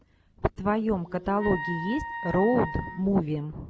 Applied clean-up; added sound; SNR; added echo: none; Wind instrument, woodwind instrument; 10 dB; none.